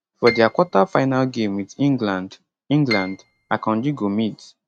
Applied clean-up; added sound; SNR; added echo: neural mask model RNNoise.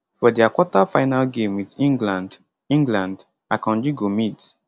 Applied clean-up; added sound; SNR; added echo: none; none; none; none.